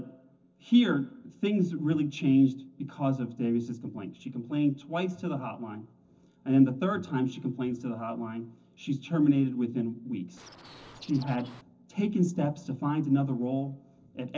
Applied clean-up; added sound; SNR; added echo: neural separator model SepFormer DNS4.